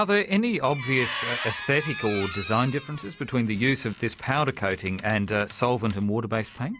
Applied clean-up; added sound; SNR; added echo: none; Squeak; 10 dB; none.